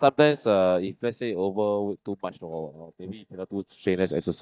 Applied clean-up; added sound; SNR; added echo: neural mask model DeepFilterNet 3.